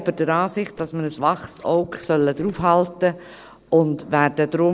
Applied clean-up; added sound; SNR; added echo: neural separator model SepFormer DNS4.